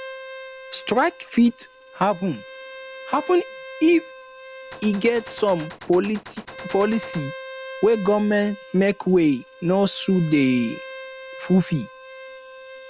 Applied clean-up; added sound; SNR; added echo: none; Gunshot, gunfire + Bowed string instrument; 16 dB; none.